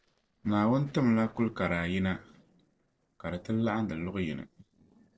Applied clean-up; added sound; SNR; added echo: neural separator model SepFormer DNS4.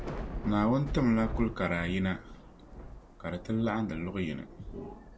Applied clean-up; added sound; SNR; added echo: none; Thunder / Rain; 9 dB; none.